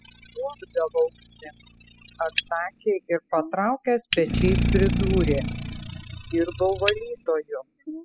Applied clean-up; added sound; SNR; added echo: classical method spectral subtraction.